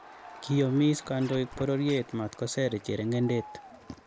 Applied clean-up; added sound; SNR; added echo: none; Scratching (performance technique) + Crowd; 18 dB; none.